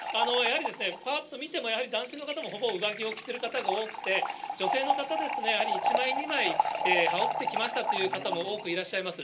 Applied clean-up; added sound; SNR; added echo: none; Fill (with liquid) / Trickle, dribble; 1 dB; reverberation time 0.2 s.